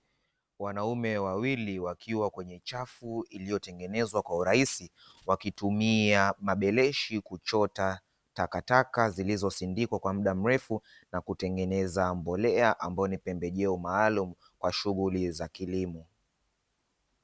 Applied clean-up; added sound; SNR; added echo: none; none; none; none.